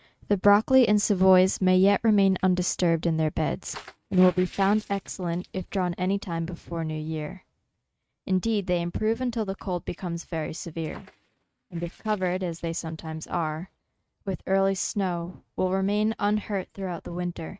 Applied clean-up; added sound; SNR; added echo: neural mask model RNNoise.